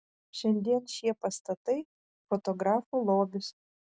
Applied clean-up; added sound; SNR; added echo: none; none; none; none.